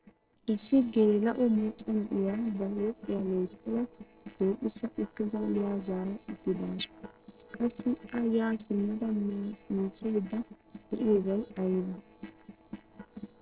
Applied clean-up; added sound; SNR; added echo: neural separator model SepFormer DNS4.